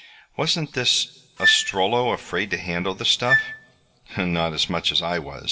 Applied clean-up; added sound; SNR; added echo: none; Wind instrument, woodwind instrument; 2 dB; reverberation time 0.3 s.